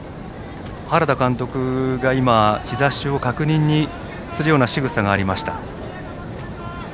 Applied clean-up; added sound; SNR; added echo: none; none; none; none.